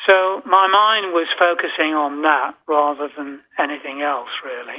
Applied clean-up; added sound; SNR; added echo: none; none; none; none.